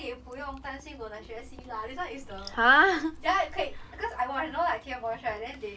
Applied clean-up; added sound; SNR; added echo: none; Livestock, farm animals, working animals; 16 dB; none.